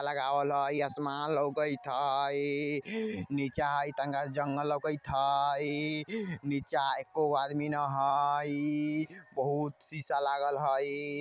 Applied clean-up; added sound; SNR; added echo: none; none; none; none.